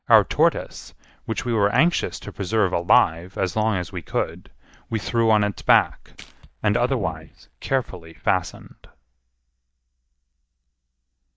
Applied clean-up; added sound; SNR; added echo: neural mask model DeepFilterNet 3.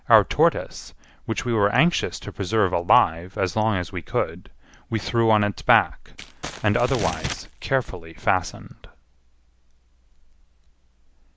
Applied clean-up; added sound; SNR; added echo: none; Crumpling, crinkling; 9 dB; none.